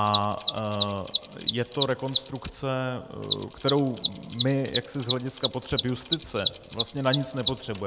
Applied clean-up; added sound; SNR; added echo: none; Mechanisms; 3 dB; none.